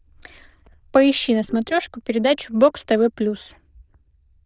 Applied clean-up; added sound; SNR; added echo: neural diffusion model UNIVERSE++.